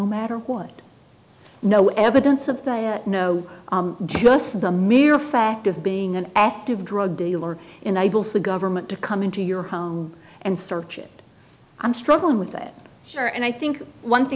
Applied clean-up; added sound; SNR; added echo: none; none; none; none.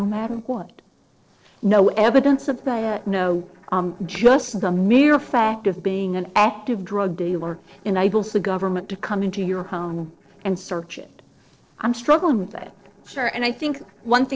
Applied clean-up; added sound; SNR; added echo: neural separator model SepFormer DNS4.